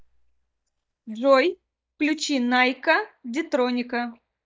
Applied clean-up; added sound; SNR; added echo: neural mask model DeepFilterNet 3.